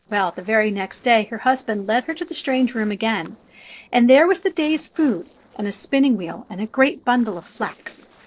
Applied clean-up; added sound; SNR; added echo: neural separator model SepFormer DNS4.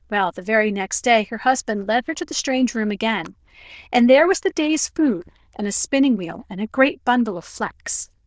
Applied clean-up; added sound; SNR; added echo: neural diffusion model UNIVERSE++.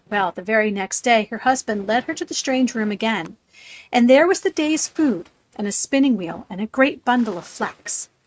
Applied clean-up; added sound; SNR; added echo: neural mask model RNNoise.